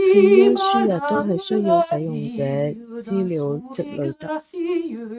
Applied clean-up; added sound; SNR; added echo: neural mask model RNNoise.